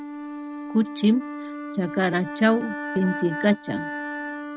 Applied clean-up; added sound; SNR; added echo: neural mask model RNNoise.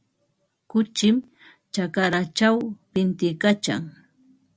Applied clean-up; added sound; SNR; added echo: none; none; none; none.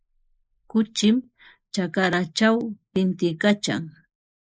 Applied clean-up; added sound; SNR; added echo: neural mask model Resemble Enhance denoiser.